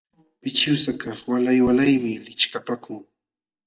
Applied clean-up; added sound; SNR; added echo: neural mask model DeepFilterNet 3.